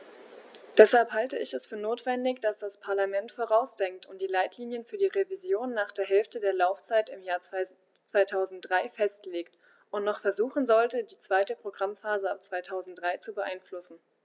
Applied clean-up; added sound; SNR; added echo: none; none; none; none.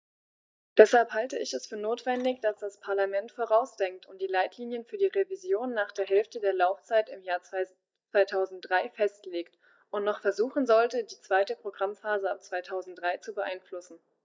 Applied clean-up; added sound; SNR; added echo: neural mask model DeepFilterNet 3.